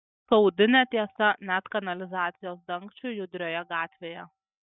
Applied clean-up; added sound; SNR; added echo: neural mask model DeepFilterNet 3.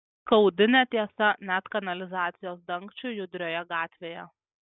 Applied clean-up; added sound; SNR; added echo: none; none; none; none.